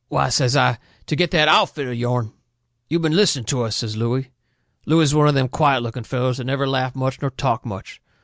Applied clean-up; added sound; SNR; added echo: none; none; none; none.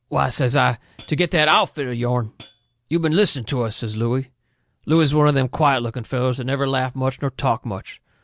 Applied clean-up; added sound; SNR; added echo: none; Hi-hat; 17 dB; none.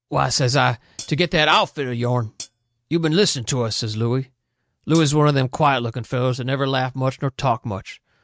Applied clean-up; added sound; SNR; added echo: neural mask model RNNoise.